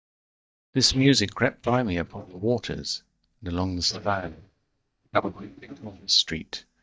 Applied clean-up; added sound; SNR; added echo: neural mask model DeepFilterNet 3.